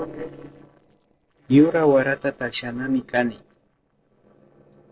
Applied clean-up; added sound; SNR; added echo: neural separator model SepFormer DNS4.